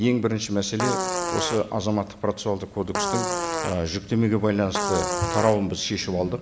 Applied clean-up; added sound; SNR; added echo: none; Fart; 5 dB; none.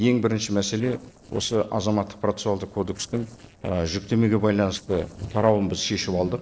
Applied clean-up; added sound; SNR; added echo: neural separator model SepFormer DNS4.